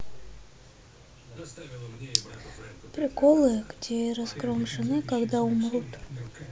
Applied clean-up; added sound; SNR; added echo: none; none; none; none.